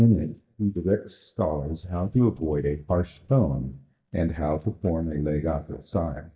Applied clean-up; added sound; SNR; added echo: neural mask model DeepFilterNet 3.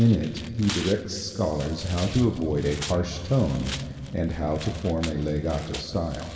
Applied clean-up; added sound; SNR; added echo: none; Tearing; 15 dB; reverberation time 2.3 s.